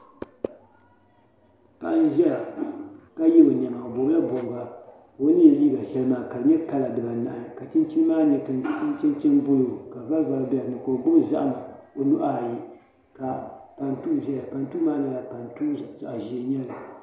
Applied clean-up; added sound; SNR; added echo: none; none; none; none.